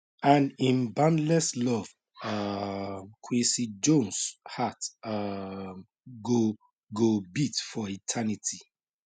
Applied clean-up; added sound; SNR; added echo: none; none; none; none.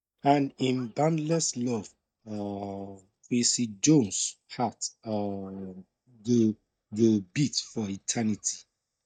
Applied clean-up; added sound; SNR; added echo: neural mask model DeepFilterNet 3.